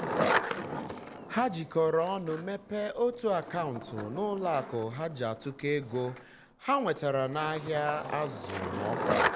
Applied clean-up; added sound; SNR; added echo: none; Skateboard; 4 dB; none.